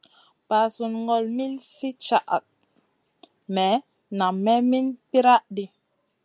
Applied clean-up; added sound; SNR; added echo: none; none; none; none.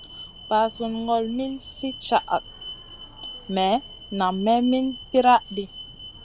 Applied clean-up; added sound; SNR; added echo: none; Alarm; 16 dB; none.